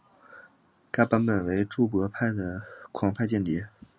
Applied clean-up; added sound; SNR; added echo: none; none; none; none.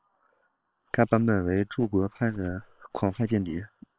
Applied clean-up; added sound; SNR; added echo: neural separator model SepFormer WHAM!.